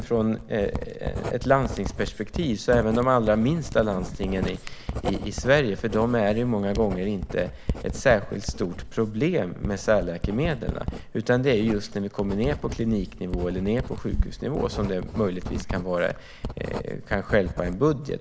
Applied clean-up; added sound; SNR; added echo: none; Writing; 8 dB; none.